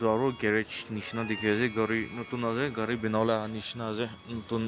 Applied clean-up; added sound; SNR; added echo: none; Harmonica; 19 dB; none.